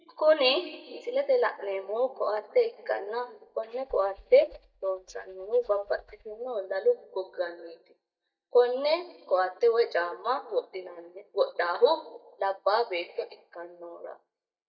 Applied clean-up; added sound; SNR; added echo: neural mask model DeepFilterNet 3.